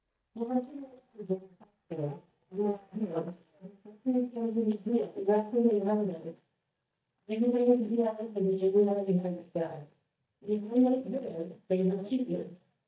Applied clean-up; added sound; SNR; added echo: neural mask model DeepFilterNet 3.